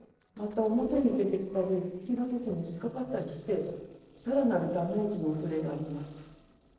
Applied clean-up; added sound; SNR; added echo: neural separator model SepFormer DNS4.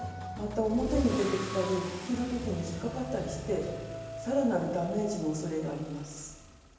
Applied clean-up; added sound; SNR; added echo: none; Engine starting / Accelerating, revving, vroom / Car; 11 dB; reverberation time 1.0 s.